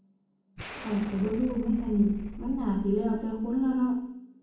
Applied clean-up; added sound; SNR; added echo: none; Explosion; 13 dB; reverberation time 1.2 s.